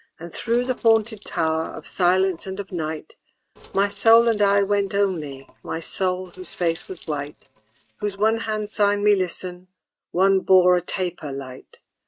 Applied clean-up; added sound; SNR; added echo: neural mask model RNNoise.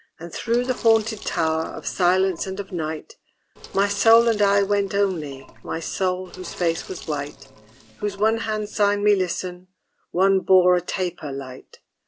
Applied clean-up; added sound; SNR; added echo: none; Sink (filling or washing); 19 dB; none.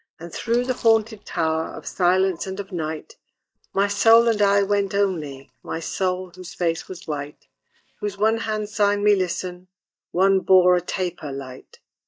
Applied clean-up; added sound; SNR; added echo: neural mask model DeepFilterNet 3.